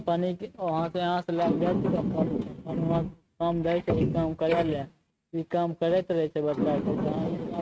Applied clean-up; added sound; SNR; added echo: neural mask model RNNoise.